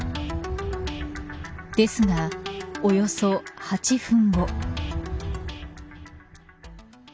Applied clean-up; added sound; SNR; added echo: none; none; none; none.